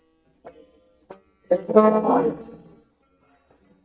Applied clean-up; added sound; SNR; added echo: neural mask model DeepFilterNet 3.